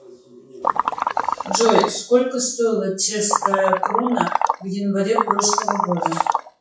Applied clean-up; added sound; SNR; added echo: classical method WPE with log-MMSE.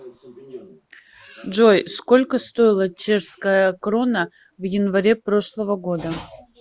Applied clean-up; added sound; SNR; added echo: none; none; none; none.